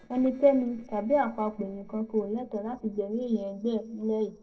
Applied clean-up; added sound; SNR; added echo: neural separator model SepFormer DNS4.